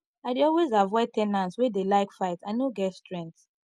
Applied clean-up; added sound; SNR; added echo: none; none; none; none.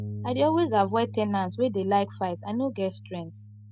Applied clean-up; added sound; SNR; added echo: none; Bass guitar; 12 dB; none.